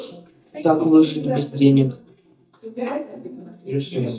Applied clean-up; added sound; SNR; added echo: neural mask model DeepFilterNet 3.